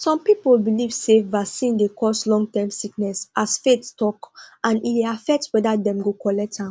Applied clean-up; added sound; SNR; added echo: none; none; none; none.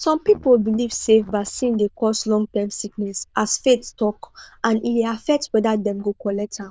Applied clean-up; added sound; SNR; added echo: neural diffusion model UNIVERSE++.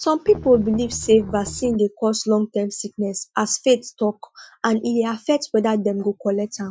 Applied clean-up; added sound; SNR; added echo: classical method Wiener filter.